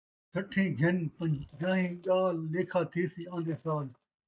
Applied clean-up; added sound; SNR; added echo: neural mask model DeepFilterNet 3.